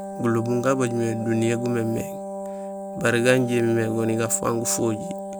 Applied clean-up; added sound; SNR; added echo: none; Wind instrument, woodwind instrument; 9 dB; none.